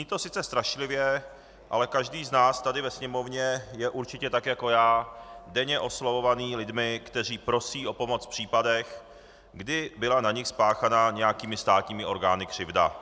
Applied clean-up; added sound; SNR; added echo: none; none; none; none.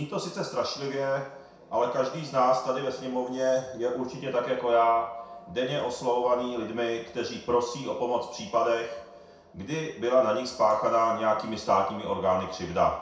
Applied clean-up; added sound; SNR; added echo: none; none; none; reverberation time 0.6 s.